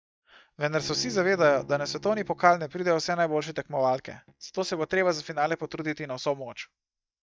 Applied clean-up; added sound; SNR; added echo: neural mask model DeepFilterNet 3.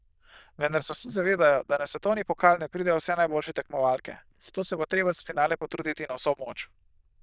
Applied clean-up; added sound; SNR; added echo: neural diffusion model UNIVERSE++.